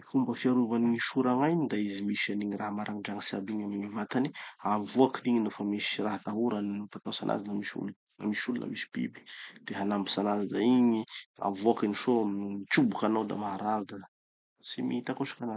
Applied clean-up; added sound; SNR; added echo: none; none; none; none.